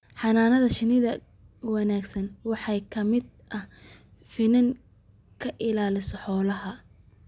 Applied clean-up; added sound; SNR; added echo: none; none; none; none.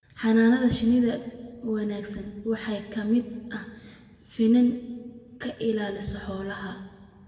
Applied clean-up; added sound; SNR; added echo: none; none; none; reverberation time 1.6 s.